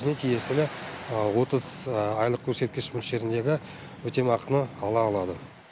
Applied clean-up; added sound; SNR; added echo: none; Waves, surf; 18 dB; none.